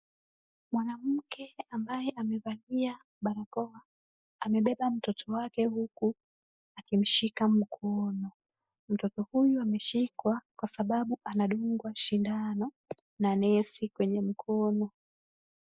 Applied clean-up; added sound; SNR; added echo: neural mask model Resemble Enhance denoiser.